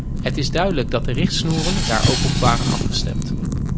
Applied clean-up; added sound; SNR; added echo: none; Tools + Wind / Fire; -3 dB; none.